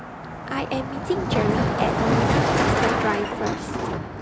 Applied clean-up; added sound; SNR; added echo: none; Car passing by; -5 dB; reverberation time 0.3 s.